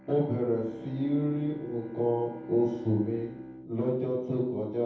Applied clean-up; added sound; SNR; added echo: none; Bowed string instrument; 15 dB; reverberation time 0.9 s.